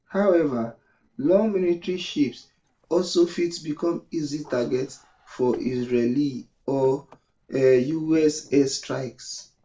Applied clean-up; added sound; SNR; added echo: neural separator model SepFormer DNS4.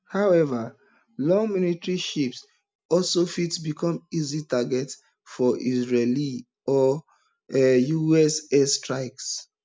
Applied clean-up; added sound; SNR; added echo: none; none; none; none.